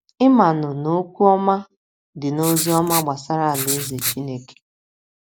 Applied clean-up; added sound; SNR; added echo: neural mask model Resemble Enhance denoiser.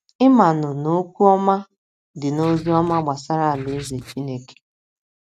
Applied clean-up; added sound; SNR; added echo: neural mask model RNNoise.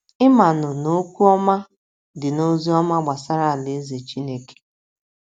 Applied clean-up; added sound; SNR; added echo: none; none; none; none.